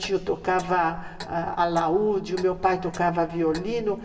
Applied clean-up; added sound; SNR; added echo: none; Clock; 17 dB; reverberation time 2.0 s.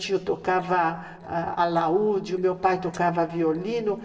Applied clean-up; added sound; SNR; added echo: neural separator model SepFormer DNS4.